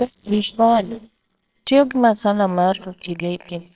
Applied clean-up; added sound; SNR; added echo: neural separator model SepFormer WHAMR!.